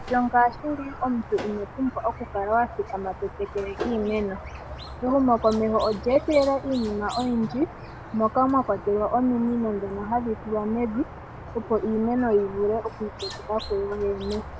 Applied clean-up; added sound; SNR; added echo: none; Squeak; 13 dB; none.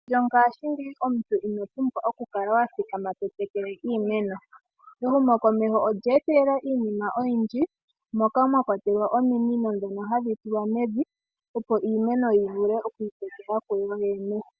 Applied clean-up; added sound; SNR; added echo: none; none; none; none.